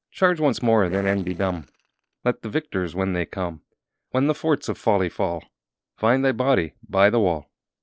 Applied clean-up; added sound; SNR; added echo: neural separator model SepFormer DNS4.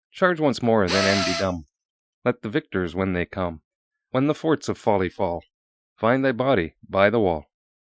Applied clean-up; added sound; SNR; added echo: classical method Wiener filter.